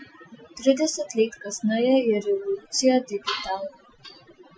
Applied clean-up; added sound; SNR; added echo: classical method Wiener filter.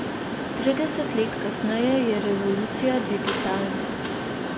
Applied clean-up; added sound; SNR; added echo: none; Mechanisms; 2 dB; none.